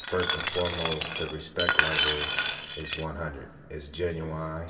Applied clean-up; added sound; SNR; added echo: none; Glass; -5 dB; reverberation time 1.8 s.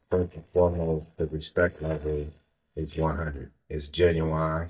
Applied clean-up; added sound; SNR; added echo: neural mask model DeepFilterNet 3.